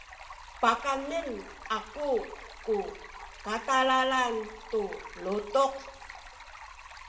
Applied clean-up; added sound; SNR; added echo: none; Stream; 15 dB; reverberation time 0.6 s.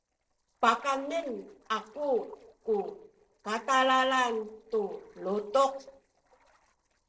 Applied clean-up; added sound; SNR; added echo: neural separator model SepFormer DNS4.